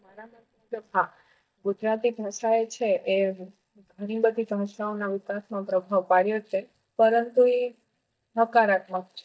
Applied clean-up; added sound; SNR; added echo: neural mask model DeepFilterNet 3.